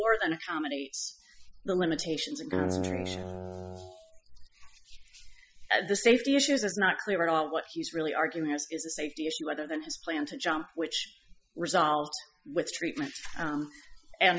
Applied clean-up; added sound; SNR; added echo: classical method Wiener filter.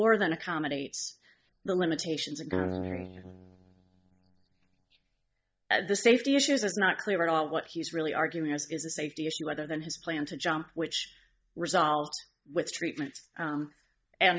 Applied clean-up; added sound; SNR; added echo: neural mask model DeepFilterNet 3.